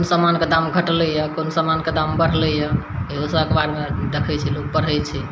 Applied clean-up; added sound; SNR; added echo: none; none; none; none.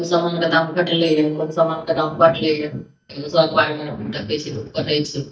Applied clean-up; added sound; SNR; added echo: neural mask model DeepFilterNet 3.